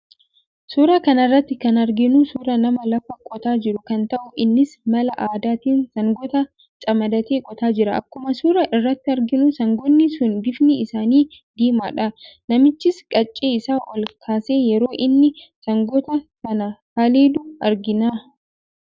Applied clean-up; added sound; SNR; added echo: none; none; none; none.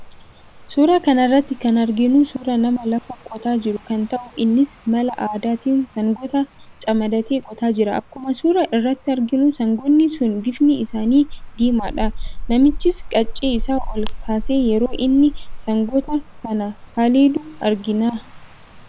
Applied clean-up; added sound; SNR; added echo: none; Rain; 11 dB; none.